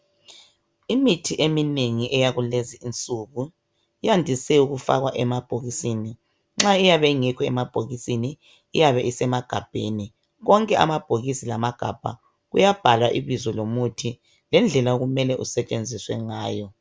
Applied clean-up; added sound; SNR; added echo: none; none; none; none.